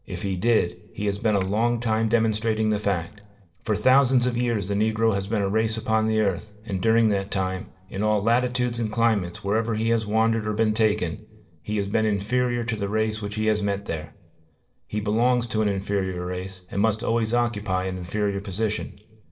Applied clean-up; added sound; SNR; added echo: neural separator model SepFormer DNS4.